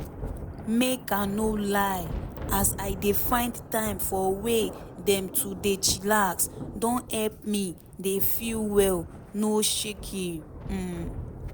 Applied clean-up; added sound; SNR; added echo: none; Thunder; 10 dB; none.